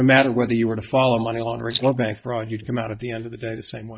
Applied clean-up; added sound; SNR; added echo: neural mask model DeepFilterNet 3.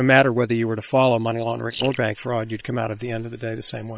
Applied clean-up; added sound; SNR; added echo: neural separator model SepFormer WHAM!.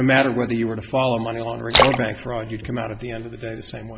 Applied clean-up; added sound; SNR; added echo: none; Splash, splatter; 1 dB; none.